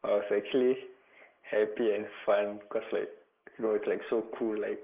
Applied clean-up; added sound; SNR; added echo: neural mask model Resemble Enhance denoiser.